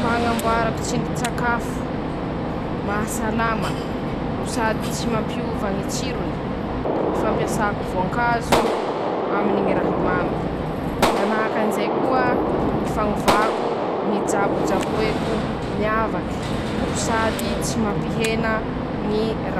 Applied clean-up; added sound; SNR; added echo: none; Gunshot, gunfire; -3 dB; none.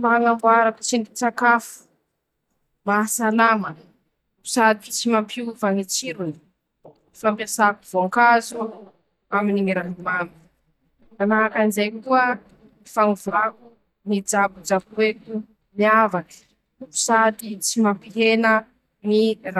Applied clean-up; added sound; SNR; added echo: neural mask model DeepFilterNet 3.